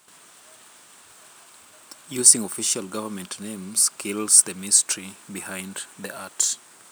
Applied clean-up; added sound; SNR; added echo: none; none; none; none.